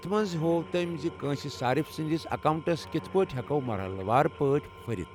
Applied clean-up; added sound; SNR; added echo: none; Guitar + Engine / Tools; 16 dB; none.